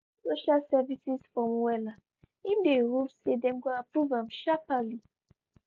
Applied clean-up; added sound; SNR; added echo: none; none; none; none.